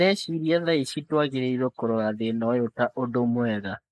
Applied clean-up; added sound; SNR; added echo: neural mask model Resemble Enhance denoiser.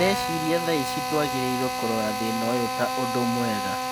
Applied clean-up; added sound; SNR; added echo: none; Drill; 1 dB; none.